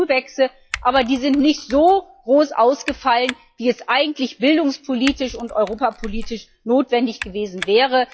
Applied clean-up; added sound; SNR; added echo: classical method log-MMSE.